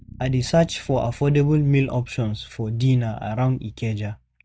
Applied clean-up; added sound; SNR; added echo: neural mask model RNNoise.